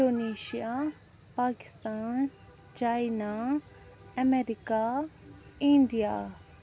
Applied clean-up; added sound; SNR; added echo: none; none; none; none.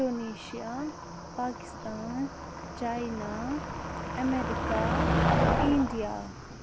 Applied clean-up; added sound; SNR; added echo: none; Motor vehicle (road); -2 dB; none.